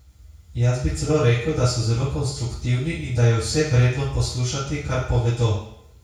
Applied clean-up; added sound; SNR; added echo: none; none; none; reverberation time 0.6 s.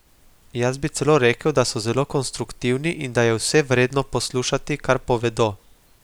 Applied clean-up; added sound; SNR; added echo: none; none; none; none.